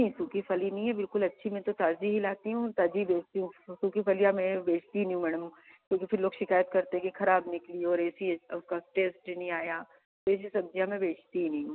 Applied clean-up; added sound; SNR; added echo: none; none; none; none.